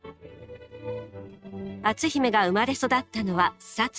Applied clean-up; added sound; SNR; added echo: neural mask model RNNoise.